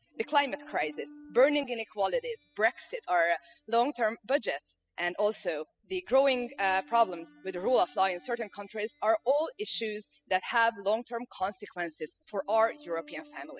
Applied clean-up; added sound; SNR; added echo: classical method spectral subtraction.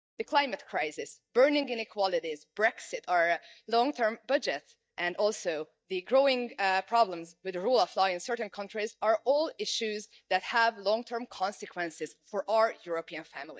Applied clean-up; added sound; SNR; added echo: neural mask model DeepFilterNet 3.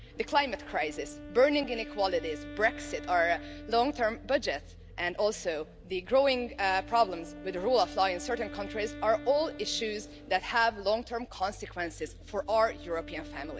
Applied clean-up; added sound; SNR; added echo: none; Vehicle + Wind instrument, woodwind instrument; 14 dB; none.